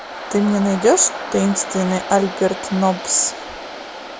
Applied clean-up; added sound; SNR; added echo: none; Waves, surf; 10 dB; none.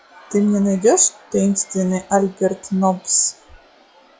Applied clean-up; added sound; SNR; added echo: classical method log-MMSE.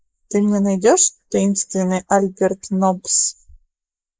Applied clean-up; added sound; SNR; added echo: neural mask model Resemble Enhance denoiser.